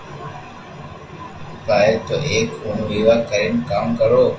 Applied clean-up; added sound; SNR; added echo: none; none; none; reverberation time 0.3 s.